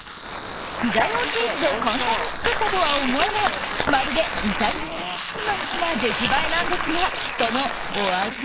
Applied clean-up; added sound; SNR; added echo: neural mask model Resemble Enhance denoiser.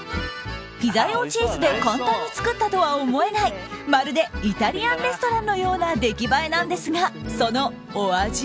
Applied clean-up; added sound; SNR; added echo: none; none; none; none.